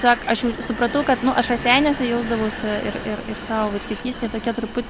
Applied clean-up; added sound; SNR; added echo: none; Vehicle; 10 dB; none.